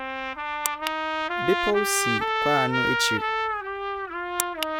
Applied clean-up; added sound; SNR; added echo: none; Trumpet; -3 dB; none.